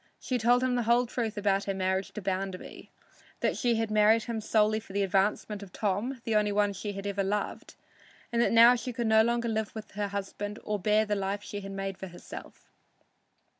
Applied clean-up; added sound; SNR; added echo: none; none; none; none.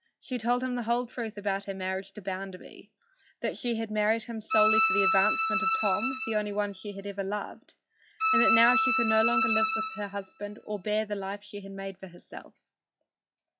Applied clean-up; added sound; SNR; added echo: classical method log-MMSE.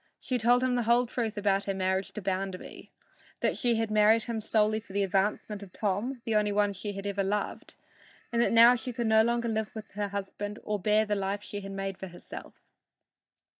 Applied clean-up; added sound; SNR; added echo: neural mask model DeepFilterNet 3.